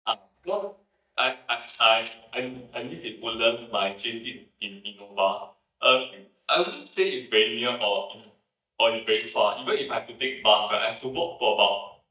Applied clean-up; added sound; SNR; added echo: neural mask model DeepFilterNet 3.